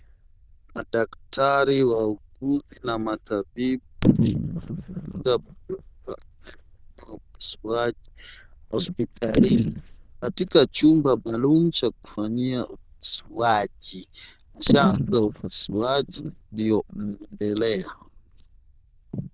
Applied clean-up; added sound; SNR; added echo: neural diffusion model UNIVERSE++.